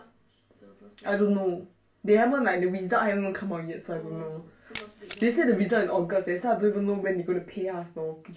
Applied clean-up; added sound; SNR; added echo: none; Camera; 11 dB; reverberation time 0.3 s.